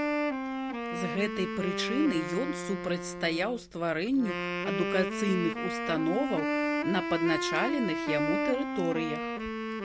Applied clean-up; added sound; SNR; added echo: none; Wind instrument, woodwind instrument; 1 dB; none.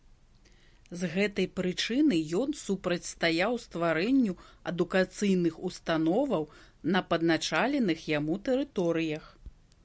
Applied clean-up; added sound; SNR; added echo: none; none; none; none.